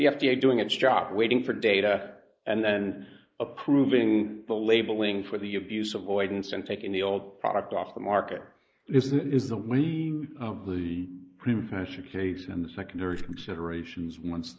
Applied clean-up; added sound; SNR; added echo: neural mask model Resemble Enhance denoiser.